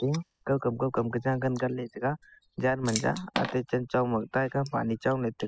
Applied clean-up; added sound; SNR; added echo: classical method spectral subtraction.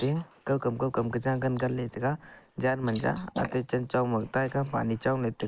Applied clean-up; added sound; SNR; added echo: neural mask model Resemble Enhance denoiser.